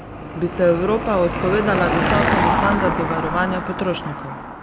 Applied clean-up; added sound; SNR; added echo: none; Car passing by / Engine; 1 dB; none.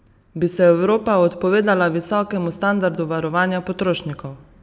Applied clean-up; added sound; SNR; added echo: none; none; none; none.